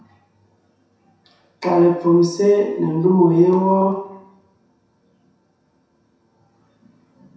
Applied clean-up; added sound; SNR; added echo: none; none; none; reverberation time 0.7 s.